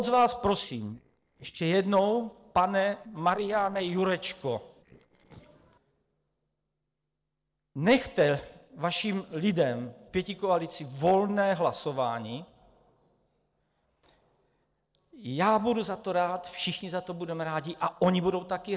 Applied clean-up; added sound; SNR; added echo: neural separator model SepFormer DNS4.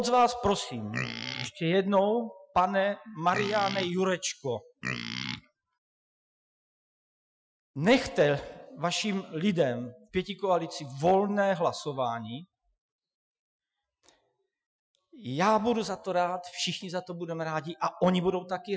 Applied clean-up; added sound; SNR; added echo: classical method Wiener filter.